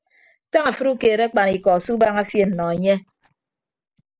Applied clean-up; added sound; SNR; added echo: neural separator model SepFormer DNS4.